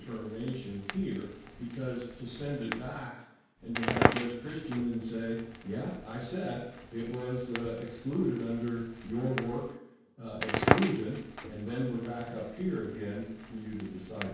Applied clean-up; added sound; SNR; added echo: none; Crackle; 1 dB; reverberation time 0.6 s.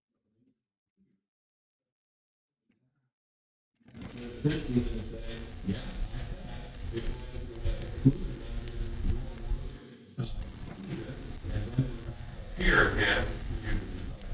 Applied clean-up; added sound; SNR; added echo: neural mask model DeepFilterNet 3.